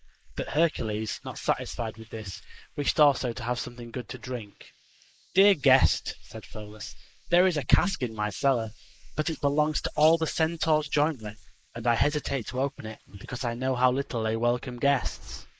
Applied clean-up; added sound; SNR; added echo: neural mask model Resemble Enhance denoiser.